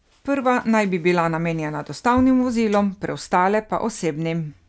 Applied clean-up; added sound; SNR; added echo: none; none; none; none.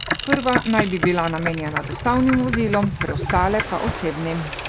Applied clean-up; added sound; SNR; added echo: none; Boat, Water vehicle; 4 dB; none.